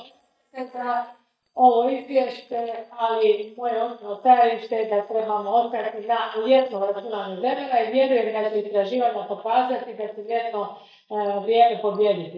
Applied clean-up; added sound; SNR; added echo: neural mask model DeepFilterNet 3.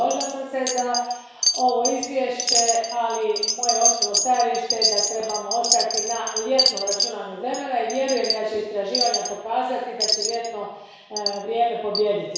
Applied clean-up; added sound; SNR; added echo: none; Wind chime; 2 dB; reverberation time 1.1 s.